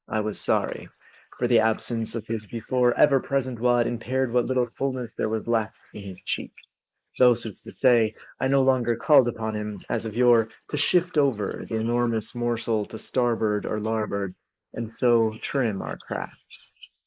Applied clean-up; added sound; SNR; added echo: neural mask model Resemble Enhance denoiser.